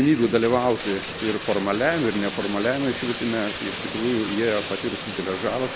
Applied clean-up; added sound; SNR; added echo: none; Bathtub (filling or washing); 9 dB; none.